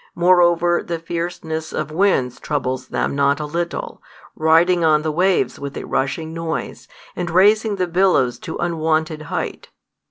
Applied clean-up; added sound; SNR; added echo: none; none; none; none.